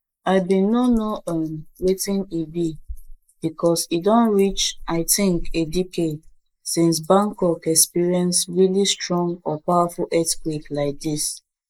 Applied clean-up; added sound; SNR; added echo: neural mask model Resemble Enhance denoiser.